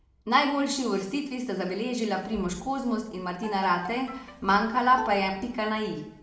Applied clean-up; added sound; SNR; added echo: none; Bowed string instrument; 14 dB; reverberation time 0.7 s.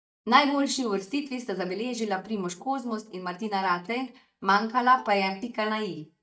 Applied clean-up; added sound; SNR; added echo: neural mask model DeepFilterNet 3.